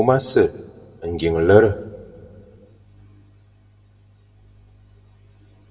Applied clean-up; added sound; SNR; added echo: none; none; none; reverberation time 0.9 s.